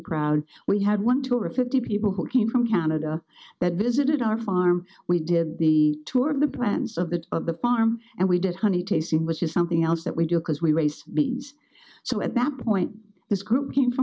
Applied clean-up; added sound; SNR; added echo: none; none; none; none.